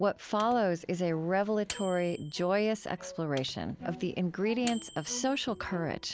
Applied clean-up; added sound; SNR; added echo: none; Microwave oven; 19 dB; none.